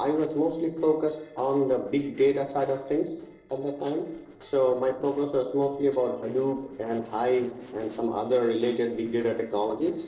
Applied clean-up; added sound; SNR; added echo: neural separator model SepFormer DNS4.